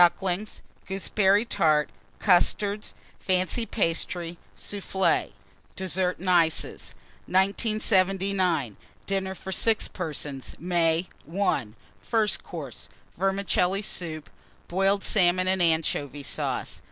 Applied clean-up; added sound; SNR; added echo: none; none; none; none.